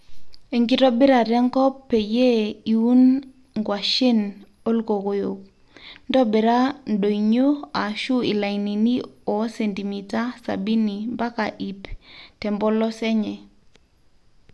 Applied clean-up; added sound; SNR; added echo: none; none; none; none.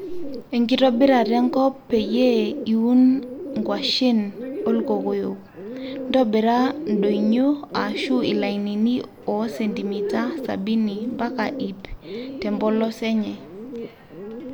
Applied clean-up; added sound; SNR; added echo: none; Bird; 9 dB; none.